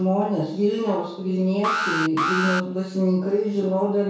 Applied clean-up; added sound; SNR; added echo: none; Alarm; 4 dB; reverberation time 0.6 s.